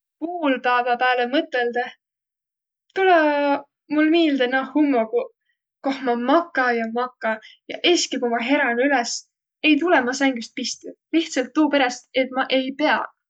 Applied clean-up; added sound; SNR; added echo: none; none; none; none.